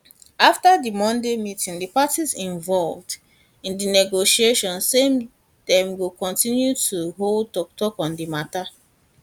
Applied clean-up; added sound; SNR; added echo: none; none; none; none.